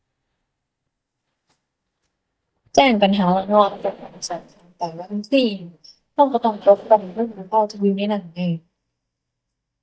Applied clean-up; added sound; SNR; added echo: neural mask model DeepFilterNet 3.